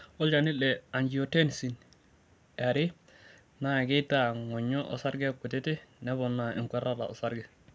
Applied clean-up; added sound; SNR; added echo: none; none; none; none.